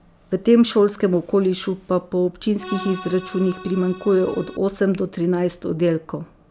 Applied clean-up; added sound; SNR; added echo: none; Accordion; 13 dB; none.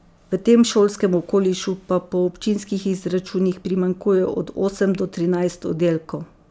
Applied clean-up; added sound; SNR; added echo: none; none; none; none.